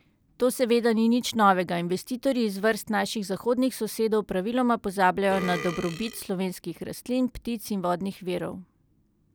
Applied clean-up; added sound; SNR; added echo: none; Burping, eructation; 12 dB; none.